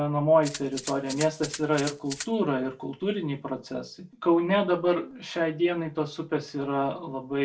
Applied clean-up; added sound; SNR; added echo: none; Rattle (instrument); 12 dB; reverberation time 0.2 s.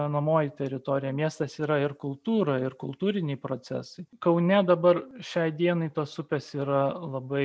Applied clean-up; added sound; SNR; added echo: none; none; none; none.